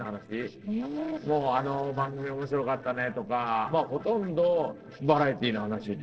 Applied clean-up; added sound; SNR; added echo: neural separator model SepFormer DNS4.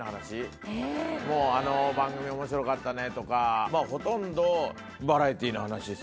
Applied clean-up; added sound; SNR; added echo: none; none; none; none.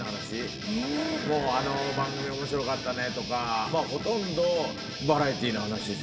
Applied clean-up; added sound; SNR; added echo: none; Guitar; 9 dB; reverberation time 2.1 s.